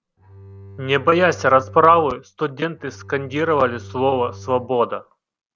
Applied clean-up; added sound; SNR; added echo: none; Bowed string instrument; 19 dB; none.